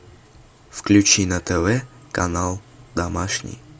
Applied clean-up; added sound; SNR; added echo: none; none; none; none.